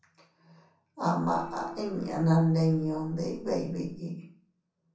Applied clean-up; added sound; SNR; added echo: none; Gong; 16 dB; reverberation time 0.6 s.